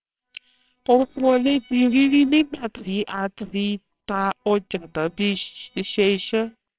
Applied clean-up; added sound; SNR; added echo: neural separator model SepFormer WHAMR!.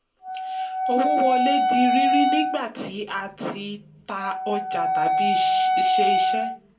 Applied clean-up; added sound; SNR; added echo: none; Wind instrument, woodwind instrument; -5 dB; reverberation time 0.2 s.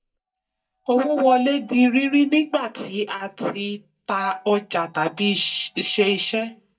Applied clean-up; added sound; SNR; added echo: neural mask model DeepFilterNet 3.